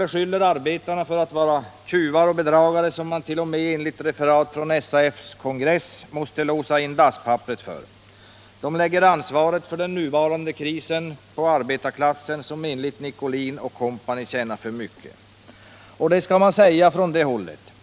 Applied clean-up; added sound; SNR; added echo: none; none; none; none.